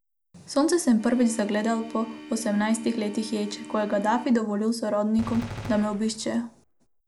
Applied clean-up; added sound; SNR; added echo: none; Gunshot, gunfire + Organ; 15 dB; none.